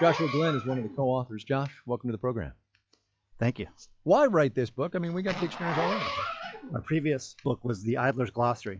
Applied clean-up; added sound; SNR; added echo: classical method log-MMSE.